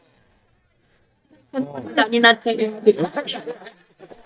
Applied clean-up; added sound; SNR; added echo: neural mask model DeepFilterNet 3.